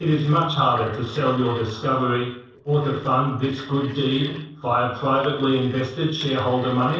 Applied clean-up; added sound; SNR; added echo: neural separator model SepFormer DNS4.